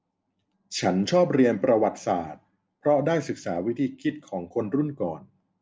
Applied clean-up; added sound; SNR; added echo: none; none; none; none.